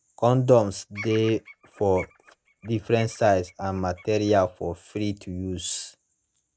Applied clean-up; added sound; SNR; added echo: neural mask model RNNoise.